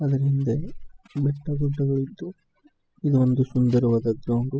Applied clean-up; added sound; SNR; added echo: classical method spectral subtraction.